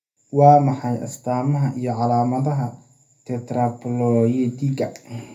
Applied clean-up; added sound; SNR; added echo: none; none; none; reverberation time 0.3 s.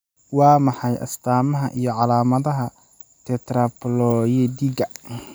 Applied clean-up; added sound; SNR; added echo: none; none; none; none.